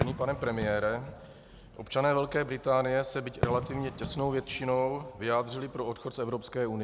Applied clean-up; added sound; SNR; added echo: none; Fireworks; 9 dB; none.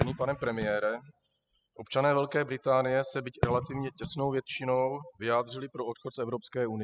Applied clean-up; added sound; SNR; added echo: classical method spectral subtraction.